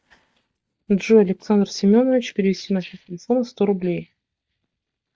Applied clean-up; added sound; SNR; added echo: neural mask model DeepFilterNet 3.